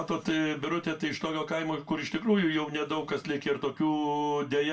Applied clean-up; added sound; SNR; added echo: none; none; none; reverberation time 0.2 s.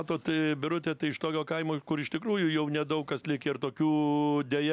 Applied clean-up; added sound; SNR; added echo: none; none; none; none.